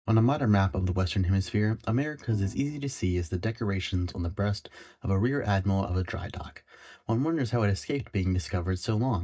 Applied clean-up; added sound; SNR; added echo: neural mask model DeepFilterNet 3.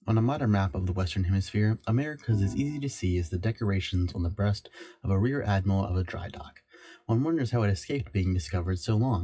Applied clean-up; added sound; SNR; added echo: classical method WPE with log-MMSE.